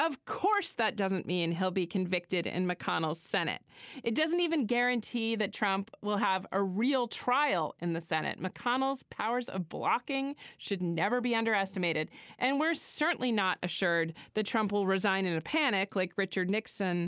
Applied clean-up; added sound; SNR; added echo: none; none; none; none.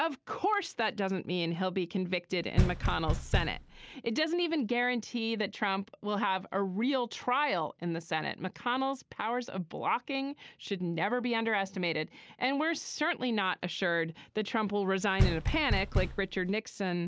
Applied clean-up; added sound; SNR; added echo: none; Knock; -1 dB; none.